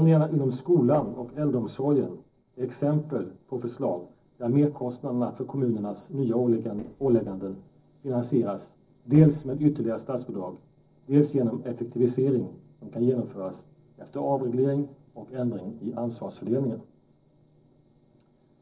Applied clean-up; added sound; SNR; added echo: neural separator model SepFormer DNS4.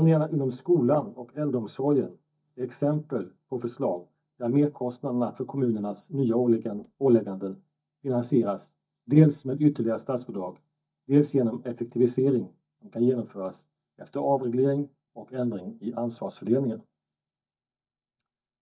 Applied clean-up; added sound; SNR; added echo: neural mask model DeepFilterNet 3.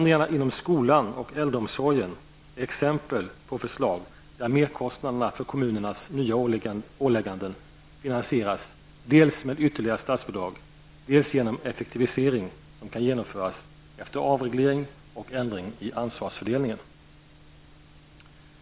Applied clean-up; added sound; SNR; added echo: none; none; none; none.